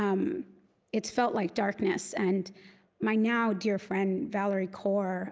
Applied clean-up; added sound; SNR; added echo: none; none; none; none.